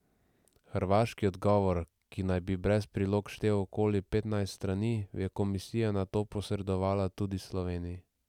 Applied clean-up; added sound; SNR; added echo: none; none; none; none.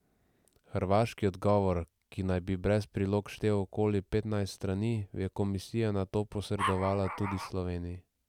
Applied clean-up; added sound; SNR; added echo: none; Dog; 5 dB; none.